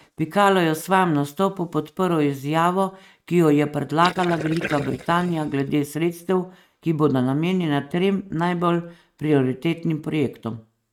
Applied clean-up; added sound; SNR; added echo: neural mask model RNNoise.